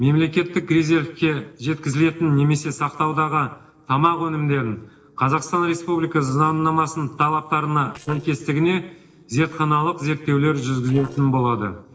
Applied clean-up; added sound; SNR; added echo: neural separator model SepFormer DNS4.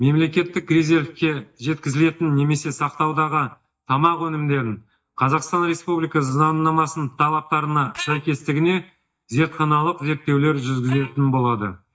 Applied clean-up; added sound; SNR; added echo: neural mask model DeepFilterNet 3.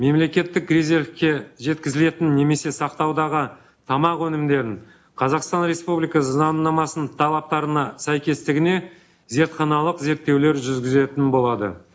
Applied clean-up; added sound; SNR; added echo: none; none; none; none.